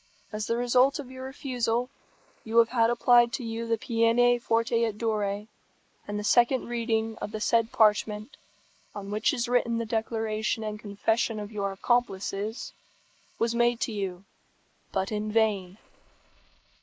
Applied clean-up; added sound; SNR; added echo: neural mask model Resemble Enhance denoiser.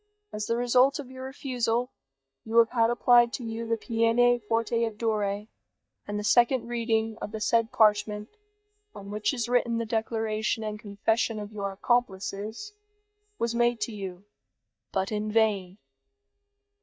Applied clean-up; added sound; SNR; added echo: neural mask model DeepFilterNet 3.